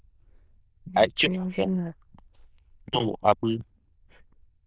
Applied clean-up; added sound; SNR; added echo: neural diffusion model UNIVERSE++.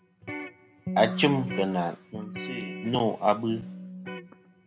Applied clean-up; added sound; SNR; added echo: none; Electric guitar; 8 dB; none.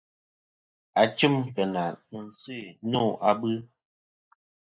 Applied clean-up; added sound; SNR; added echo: neural mask model Resemble Enhance denoiser.